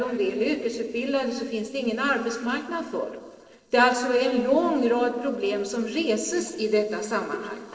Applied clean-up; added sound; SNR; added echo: neural separator model SepFormer DNS4.